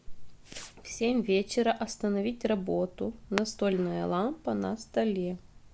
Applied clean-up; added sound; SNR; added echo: none; Fireworks; 18 dB; none.